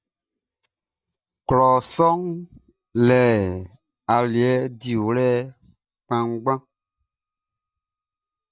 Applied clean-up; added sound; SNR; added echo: neural mask model DeepFilterNet 3.